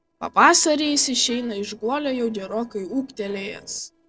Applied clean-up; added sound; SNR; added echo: neural separator model SepFormer DNS4.